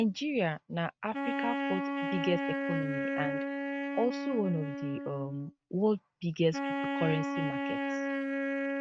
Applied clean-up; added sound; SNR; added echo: neural mask model RNNoise.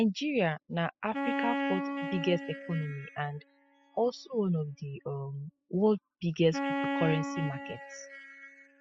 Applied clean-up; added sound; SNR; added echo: classical method spectral subtraction.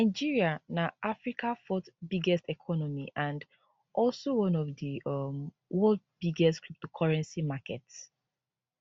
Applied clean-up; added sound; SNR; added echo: none; none; none; none.